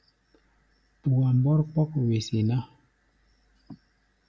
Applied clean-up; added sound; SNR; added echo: none; none; none; none.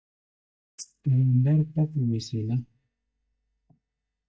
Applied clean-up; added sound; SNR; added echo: neural mask model DeepFilterNet 3.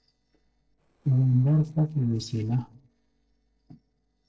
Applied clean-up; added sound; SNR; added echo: neural separator model SepFormer DNS4.